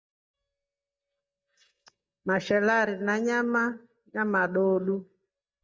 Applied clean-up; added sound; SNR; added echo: neural mask model DeepFilterNet 3.